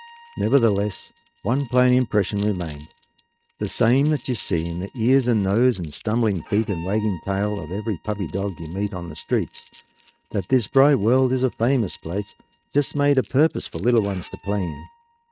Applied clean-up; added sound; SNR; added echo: neural mask model RNNoise.